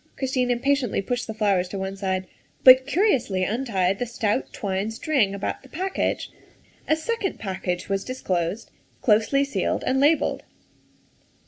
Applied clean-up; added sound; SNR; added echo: none; none; none; none.